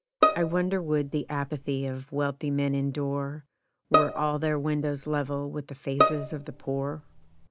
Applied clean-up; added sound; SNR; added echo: none; Bowed string instrument; 0 dB; none.